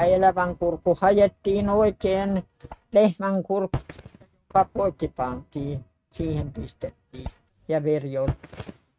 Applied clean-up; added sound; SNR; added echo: neural mask model RNNoise.